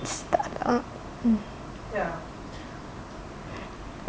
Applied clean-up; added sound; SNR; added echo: none; Sliding door; 18 dB; none.